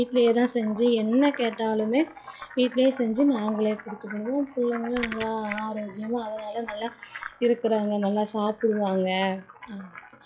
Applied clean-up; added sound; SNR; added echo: classical method log-MMSE.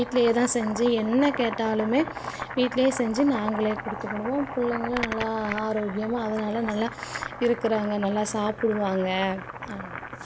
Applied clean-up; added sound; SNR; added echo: none; Boiling; 9 dB; none.